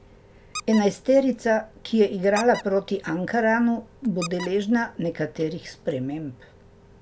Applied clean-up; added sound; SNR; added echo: none; Squeak; 16 dB; none.